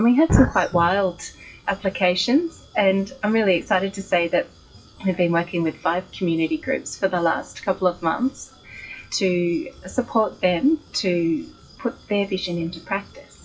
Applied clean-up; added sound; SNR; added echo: classical method WPE with log-MMSE.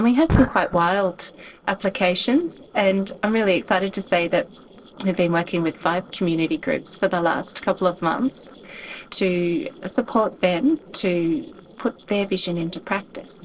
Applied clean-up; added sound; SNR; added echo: neural separator model SepFormer DNS4.